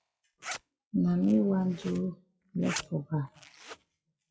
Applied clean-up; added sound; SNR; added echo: classical method WPE with log-MMSE.